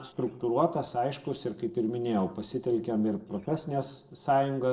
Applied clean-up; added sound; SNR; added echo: neural separator model SepFormer DNS4.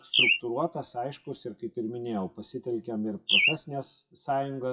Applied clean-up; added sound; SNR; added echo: classical method WPE with log-MMSE.